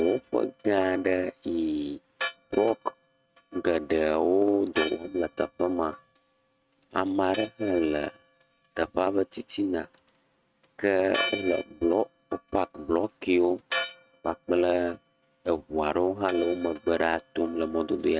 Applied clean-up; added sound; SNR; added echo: neural mask model RNNoise.